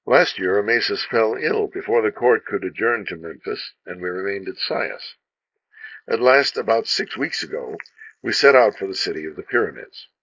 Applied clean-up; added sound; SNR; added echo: neural mask model Resemble Enhance denoiser.